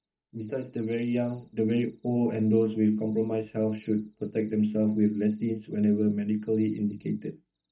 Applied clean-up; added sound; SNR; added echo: neural mask model DeepFilterNet 3.